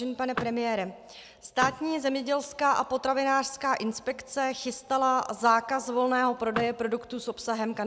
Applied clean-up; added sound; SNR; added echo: none; Vehicle; 12 dB; none.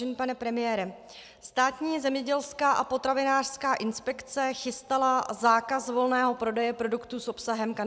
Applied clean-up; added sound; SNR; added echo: none; none; none; none.